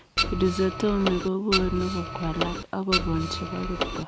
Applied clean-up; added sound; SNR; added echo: none; Printer; 2 dB; none.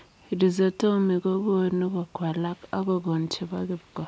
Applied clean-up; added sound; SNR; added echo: none; none; none; none.